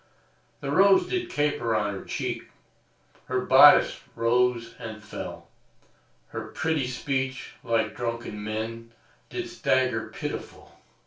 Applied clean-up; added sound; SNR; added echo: none; none; none; reverberation time 0.2 s.